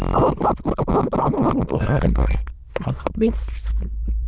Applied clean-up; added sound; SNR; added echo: neural diffusion model UNIVERSE++.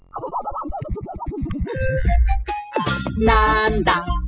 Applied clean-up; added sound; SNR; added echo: classical method spectral subtraction.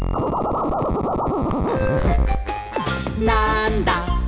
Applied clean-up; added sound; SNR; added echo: none; Scratching (performance technique); 1 dB; none.